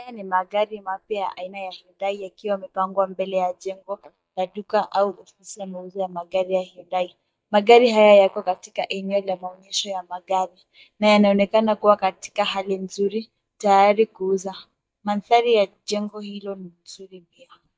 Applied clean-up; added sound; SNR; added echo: neural mask model DeepFilterNet 3.